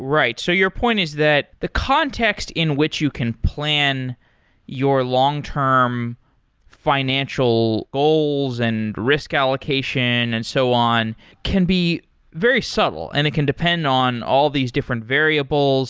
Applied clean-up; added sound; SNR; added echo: none; none; none; none.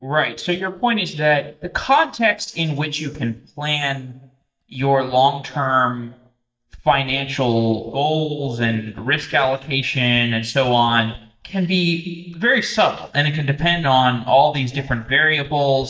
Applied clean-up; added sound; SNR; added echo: neural mask model DeepFilterNet 3.